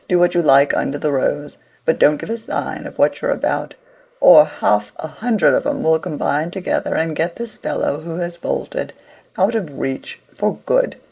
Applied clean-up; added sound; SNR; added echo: neural mask model Resemble Enhance denoiser.